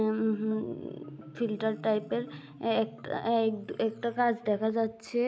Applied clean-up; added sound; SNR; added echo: none; Marimba, xylophone; 18 dB; none.